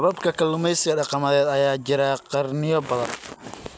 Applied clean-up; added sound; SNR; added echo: none; none; none; none.